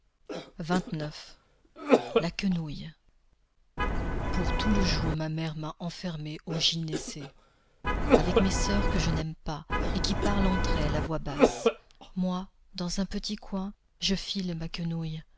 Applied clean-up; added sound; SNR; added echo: none; Vehicle horn, car horn, honking + Cough; -4 dB; none.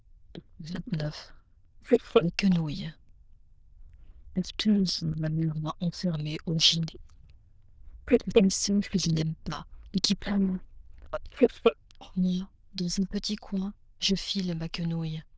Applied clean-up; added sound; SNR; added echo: neural diffusion model UNIVERSE++.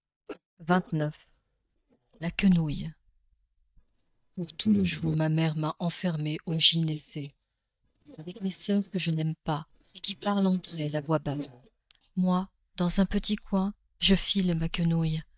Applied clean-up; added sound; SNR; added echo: neural mask model DeepFilterNet 3.